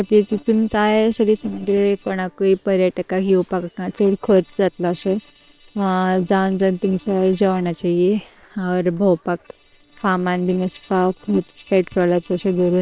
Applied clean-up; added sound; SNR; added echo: neural separator model SepFormer WHAM!.